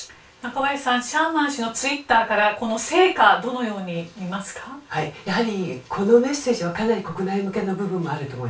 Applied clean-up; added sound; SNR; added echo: none; none; none; reverberation time 0.2 s.